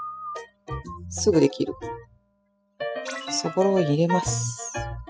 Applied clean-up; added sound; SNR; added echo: classical method spectral subtraction.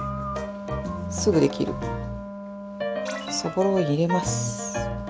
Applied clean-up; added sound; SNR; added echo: none; Wind instrument, woodwind instrument; 10 dB; none.